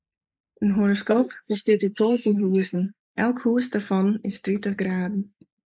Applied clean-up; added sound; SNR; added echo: neural mask model Resemble Enhance denoiser.